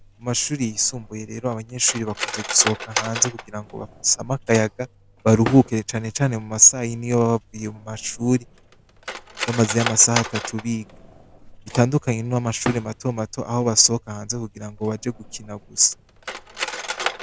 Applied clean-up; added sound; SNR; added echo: none; Cutlery, silverware; 11 dB; none.